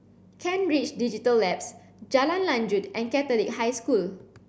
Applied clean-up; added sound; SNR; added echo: none; none; none; none.